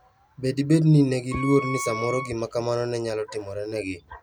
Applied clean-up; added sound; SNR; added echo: none; Wind instrument, woodwind instrument; 10 dB; none.